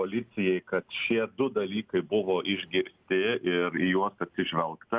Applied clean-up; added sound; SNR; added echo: none; none; none; none.